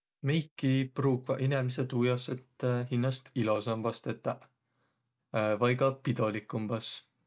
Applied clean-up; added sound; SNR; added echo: none; none; none; none.